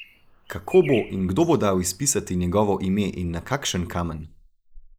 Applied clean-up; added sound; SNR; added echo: neural mask model Resemble Enhance denoiser.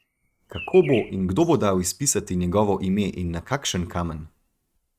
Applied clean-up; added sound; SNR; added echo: neural mask model RNNoise.